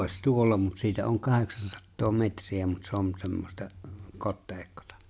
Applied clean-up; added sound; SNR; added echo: none; none; none; none.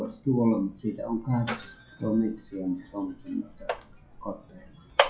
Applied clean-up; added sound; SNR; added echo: classical method WPE with log-MMSE.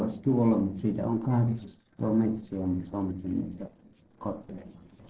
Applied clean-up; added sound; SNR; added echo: neural separator model SepFormer DNS4.